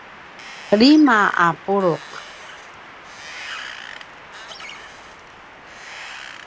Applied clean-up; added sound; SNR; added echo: none; Wind; 15 dB; none.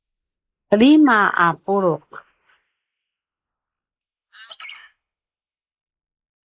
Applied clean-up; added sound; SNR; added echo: neural mask model Resemble Enhance denoiser.